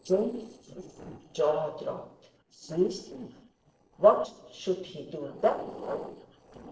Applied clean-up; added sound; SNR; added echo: neural separator model SepFormer DNS4.